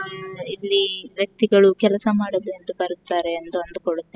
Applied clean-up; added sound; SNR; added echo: classical method spectral subtraction.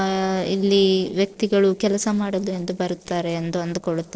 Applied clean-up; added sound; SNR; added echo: neural separator model SepFormer DNS4.